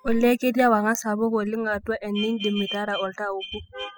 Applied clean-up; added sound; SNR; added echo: classical method spectral subtraction.